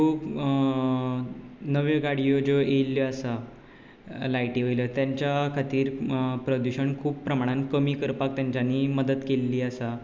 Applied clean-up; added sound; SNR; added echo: none; none; none; none.